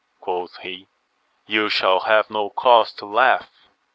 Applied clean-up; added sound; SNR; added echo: none; none; none; none.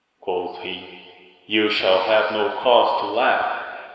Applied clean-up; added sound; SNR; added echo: none; none; none; reverberation time 2.2 s.